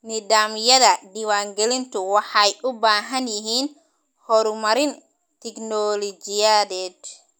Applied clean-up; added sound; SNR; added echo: none; none; none; none.